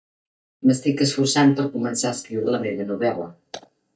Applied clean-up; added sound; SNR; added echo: neural mask model DeepFilterNet 3.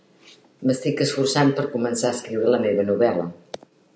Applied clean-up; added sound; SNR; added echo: none; none; none; none.